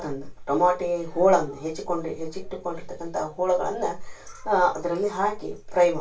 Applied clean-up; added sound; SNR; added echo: none; none; none; reverberation time 0.1 s.